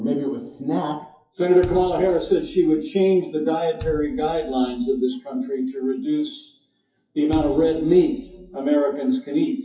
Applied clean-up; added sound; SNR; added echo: classical method WPE with log-MMSE.